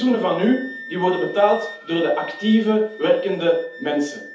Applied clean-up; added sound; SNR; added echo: none; Wind instrument, woodwind instrument; 16 dB; reverberation time 0.6 s.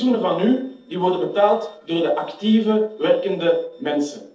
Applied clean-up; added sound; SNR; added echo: neural separator model SepFormer DNS4.